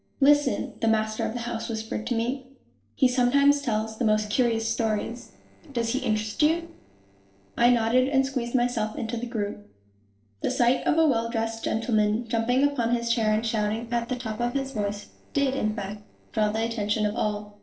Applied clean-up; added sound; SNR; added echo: neural separator model SepFormer DNS4.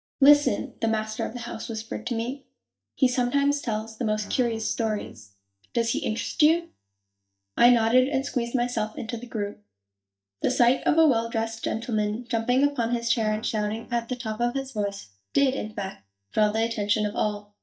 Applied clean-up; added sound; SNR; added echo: neural mask model DeepFilterNet 3.